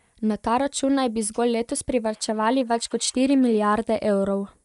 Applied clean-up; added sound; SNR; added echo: neural mask model Resemble Enhance denoiser.